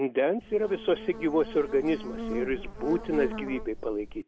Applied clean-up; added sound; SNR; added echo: none; Buzz; 9 dB; none.